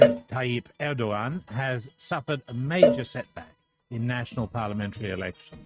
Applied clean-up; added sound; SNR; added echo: neural mask model RNNoise.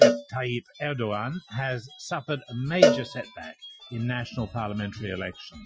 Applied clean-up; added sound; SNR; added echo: classical method Wiener filter.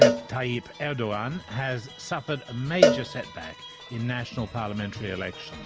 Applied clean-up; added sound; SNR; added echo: none; Cowbell; -3 dB; none.